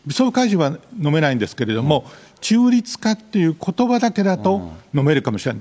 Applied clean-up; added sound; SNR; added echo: none; none; none; none.